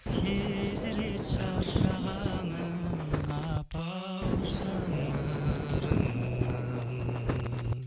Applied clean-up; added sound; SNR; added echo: none; Wind; -2 dB; none.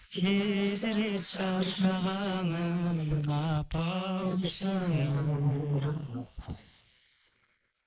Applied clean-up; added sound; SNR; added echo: neural mask model Resemble Enhance denoiser.